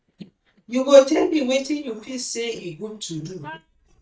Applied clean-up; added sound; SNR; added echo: neural mask model DeepFilterNet 3.